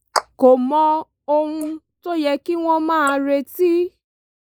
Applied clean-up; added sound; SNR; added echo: neural mask model Resemble Enhance denoiser.